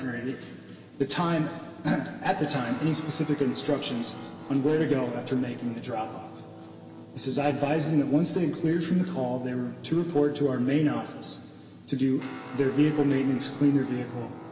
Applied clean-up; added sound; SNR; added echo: none; Guitar; 18 dB; reverberation time 2.2 s.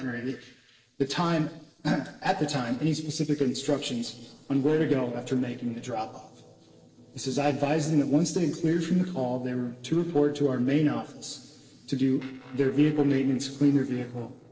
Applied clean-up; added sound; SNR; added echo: neural separator model SepFormer DNS4.